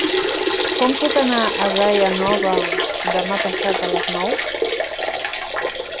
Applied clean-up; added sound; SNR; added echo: none; Liquid; -1 dB; none.